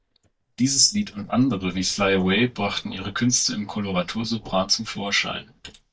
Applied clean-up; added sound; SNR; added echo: neural mask model DeepFilterNet 3.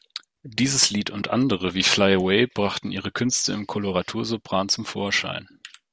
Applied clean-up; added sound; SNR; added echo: none; none; none; none.